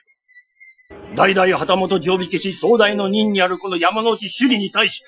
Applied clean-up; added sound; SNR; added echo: classical method Wiener filter.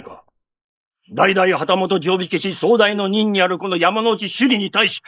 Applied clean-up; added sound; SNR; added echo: neural mask model Resemble Enhance denoiser.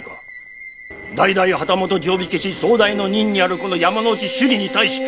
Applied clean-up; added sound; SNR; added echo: none; Subway, metro, underground; 17 dB; none.